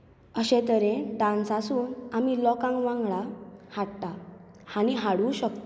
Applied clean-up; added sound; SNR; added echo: none; none; none; none.